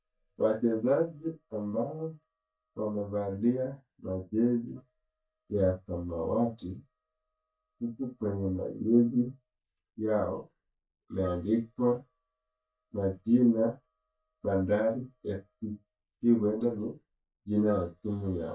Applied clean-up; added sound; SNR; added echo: neural mask model DeepFilterNet 3.